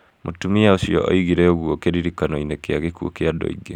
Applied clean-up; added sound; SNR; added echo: none; none; none; none.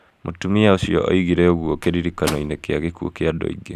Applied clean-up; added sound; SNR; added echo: none; Microwave oven; 15 dB; none.